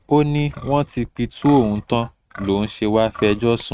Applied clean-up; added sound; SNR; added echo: neural mask model RNNoise.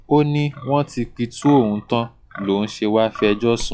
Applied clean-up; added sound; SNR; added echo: classical method log-MMSE.